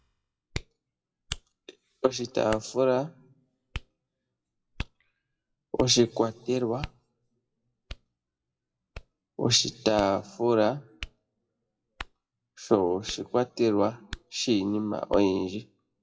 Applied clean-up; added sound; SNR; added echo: classical method WPE with log-MMSE.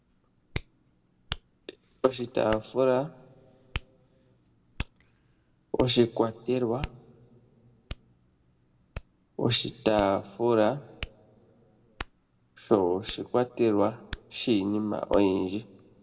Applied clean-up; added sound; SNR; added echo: none; Hands; 15 dB; reverberation time 0.8 s.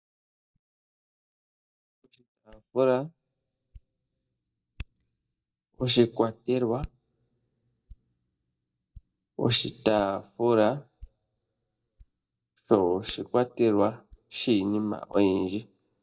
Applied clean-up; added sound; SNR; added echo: neural mask model DeepFilterNet 3.